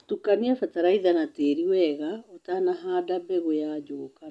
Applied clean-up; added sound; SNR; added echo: none; none; none; none.